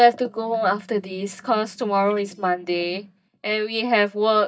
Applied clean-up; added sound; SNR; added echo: neural mask model DeepFilterNet 3.